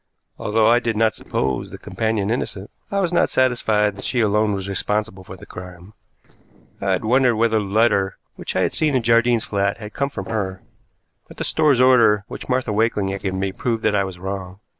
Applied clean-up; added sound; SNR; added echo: neural separator model SepFormer DNS4.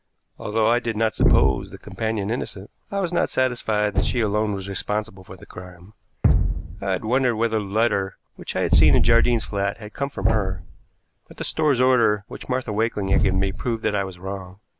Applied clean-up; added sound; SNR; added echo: none; Thump, thud; -1 dB; none.